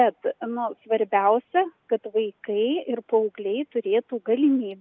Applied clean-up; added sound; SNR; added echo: none; none; none; none.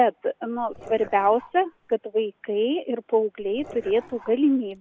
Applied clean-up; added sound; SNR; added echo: none; Dog; 20 dB; none.